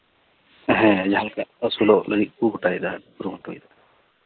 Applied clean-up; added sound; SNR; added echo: neural mask model Resemble Enhance denoiser.